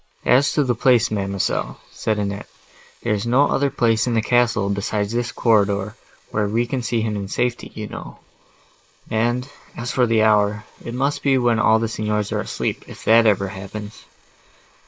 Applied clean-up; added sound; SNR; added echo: neural mask model Resemble Enhance denoiser.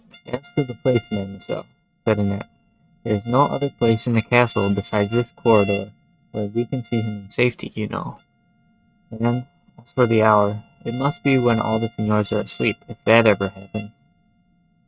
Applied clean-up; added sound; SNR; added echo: neural mask model RNNoise.